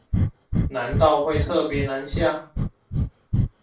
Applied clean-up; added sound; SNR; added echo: none; Breathing; 0 dB; reverberation time 0.3 s.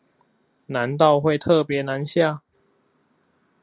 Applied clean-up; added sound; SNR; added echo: none; none; none; none.